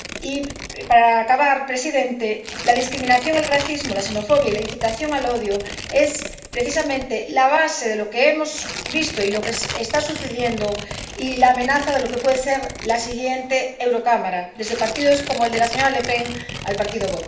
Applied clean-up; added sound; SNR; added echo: none; Tearing; 12 dB; reverberation time 0.7 s.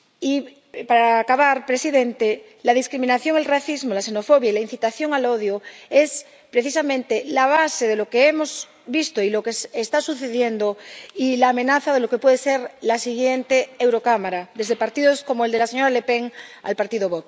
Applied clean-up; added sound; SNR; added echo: none; none; none; none.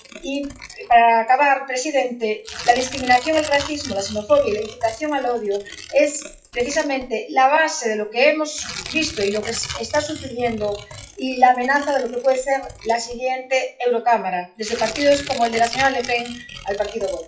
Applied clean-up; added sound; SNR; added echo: classical method WPE with log-MMSE.